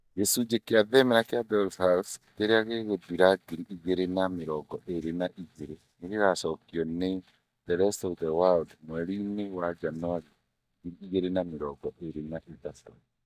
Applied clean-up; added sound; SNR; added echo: neural mask model DeepFilterNet 3.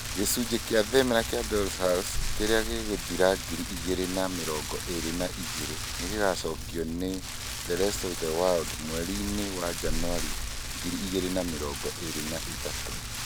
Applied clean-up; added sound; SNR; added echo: none; Rain; 3 dB; none.